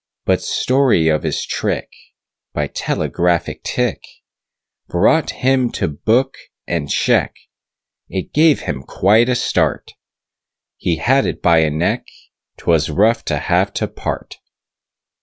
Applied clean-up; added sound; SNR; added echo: none; none; none; none.